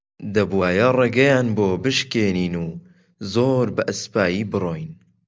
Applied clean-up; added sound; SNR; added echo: none; none; none; none.